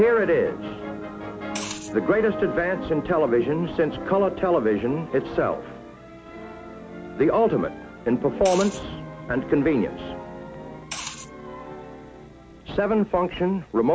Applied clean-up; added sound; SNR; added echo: none; Liquid; 13 dB; none.